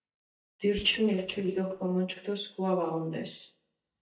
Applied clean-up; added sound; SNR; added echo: neural mask model DeepFilterNet 3.